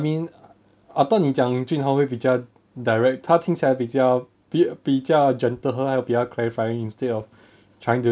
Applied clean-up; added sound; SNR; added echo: none; none; none; none.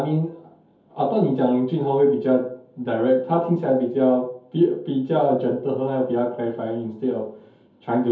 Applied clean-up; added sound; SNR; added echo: none; none; none; reverberation time 0.5 s.